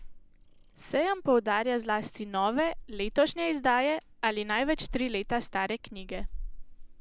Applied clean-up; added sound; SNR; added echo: none; Meow / Purr; 11 dB; none.